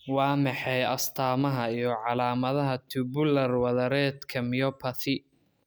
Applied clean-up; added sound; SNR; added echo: none; none; none; none.